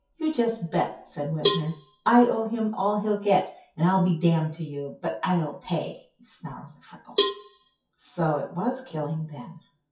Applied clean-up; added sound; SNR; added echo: classical method WPE with log-MMSE.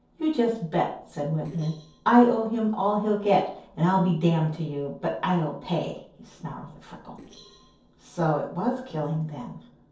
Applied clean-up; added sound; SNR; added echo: neural separator model SepFormer DNS4.